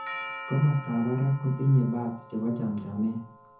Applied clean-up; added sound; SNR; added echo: none; Doorbell; 14 dB; reverberation time 0.6 s.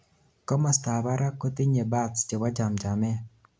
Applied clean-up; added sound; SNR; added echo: none; none; none; none.